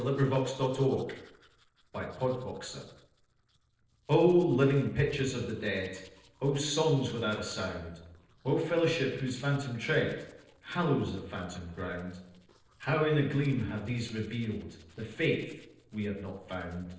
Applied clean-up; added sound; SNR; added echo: neural separator model SepFormer DNS4.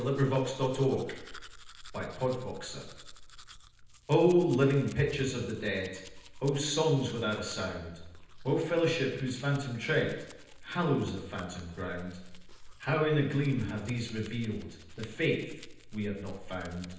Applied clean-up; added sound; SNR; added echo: none; Domestic sounds, home sounds; 16 dB; reverberation time 0.9 s.